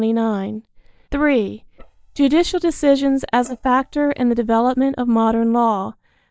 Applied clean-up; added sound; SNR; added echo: neural mask model DeepFilterNet 3.